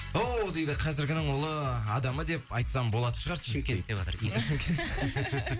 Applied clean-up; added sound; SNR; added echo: none; none; none; none.